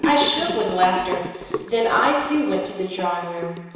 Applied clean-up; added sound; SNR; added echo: none; Sink (filling or washing) / Gurgling; 9 dB; reverberation time 1.0 s.